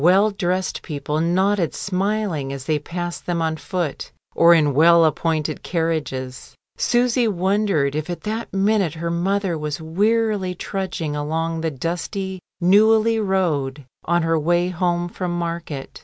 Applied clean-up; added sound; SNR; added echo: none; none; none; none.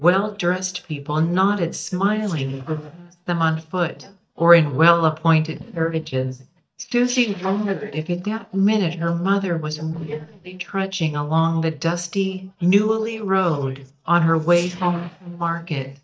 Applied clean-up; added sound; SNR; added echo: neural mask model DeepFilterNet 3.